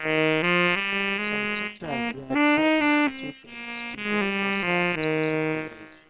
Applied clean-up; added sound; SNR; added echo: neural separator model SepFormer WHAM!.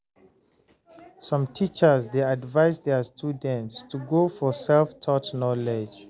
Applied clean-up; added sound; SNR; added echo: none; none; none; none.